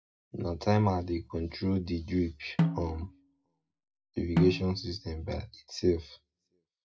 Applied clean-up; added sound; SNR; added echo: none; Snare drum; 2 dB; reverberation time 0.2 s.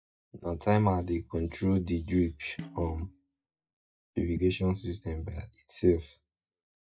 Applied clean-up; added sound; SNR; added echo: neural mask model DeepFilterNet 3.